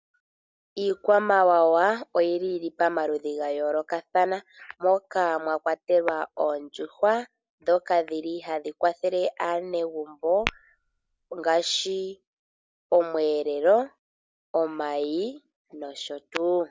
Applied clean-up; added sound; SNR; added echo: none; Tap / Glass; 12 dB; none.